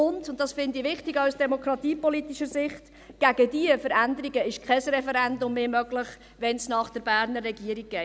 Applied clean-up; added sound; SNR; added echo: none; none; none; none.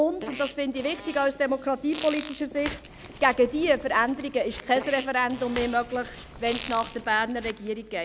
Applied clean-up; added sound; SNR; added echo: none; Fart + Crackle; 14 dB; none.